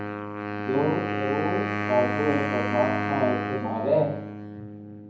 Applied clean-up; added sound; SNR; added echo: none; Wind instrument, woodwind instrument; 2 dB; reverberation time 0.9 s.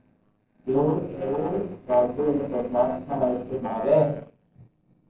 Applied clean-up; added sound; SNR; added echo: neural separator model SepFormer DNS4.